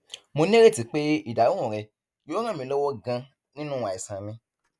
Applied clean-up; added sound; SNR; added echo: none; none; none; none.